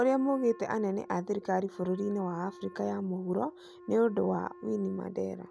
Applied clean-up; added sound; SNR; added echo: none; Wind instrument, woodwind instrument; 19 dB; none.